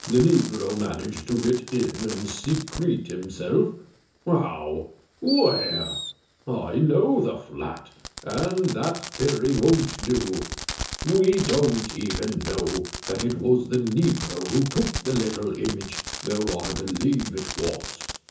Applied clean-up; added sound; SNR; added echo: none; Fireworks; 10 dB; reverberation time 0.6 s.